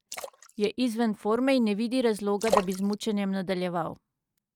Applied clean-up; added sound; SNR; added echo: neural mask model RNNoise.